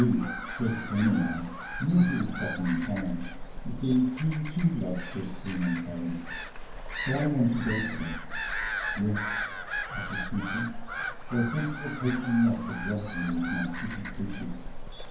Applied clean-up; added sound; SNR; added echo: none; Gull, seagull / Bird vocalization, bird call, bird song; 6 dB; reverberation time 0.9 s.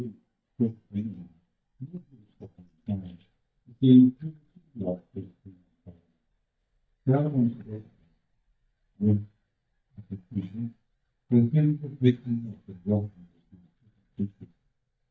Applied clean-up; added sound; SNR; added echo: neural mask model DeepFilterNet 3.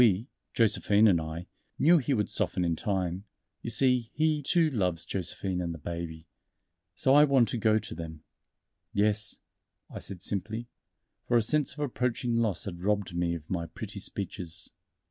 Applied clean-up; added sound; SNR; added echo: none; none; none; none.